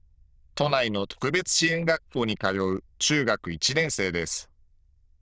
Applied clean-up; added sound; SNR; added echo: neural diffusion model UNIVERSE++.